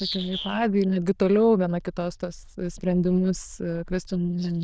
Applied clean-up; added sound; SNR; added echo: neural diffusion model UNIVERSE++.